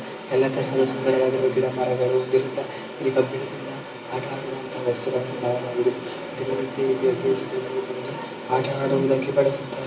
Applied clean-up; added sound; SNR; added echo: none; none; none; reverberation time 0.6 s.